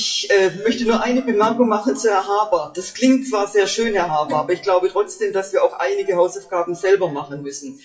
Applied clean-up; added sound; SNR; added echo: classical method WPE with log-MMSE.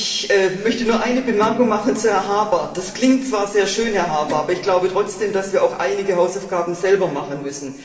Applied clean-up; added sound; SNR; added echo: none; Guitar; 18 dB; reverberation time 2.9 s.